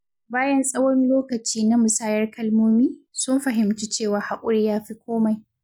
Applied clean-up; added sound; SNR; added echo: none; none; none; none.